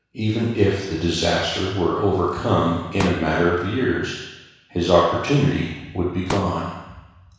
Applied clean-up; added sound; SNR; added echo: none; Explosion; 11 dB; reverberation time 1.1 s.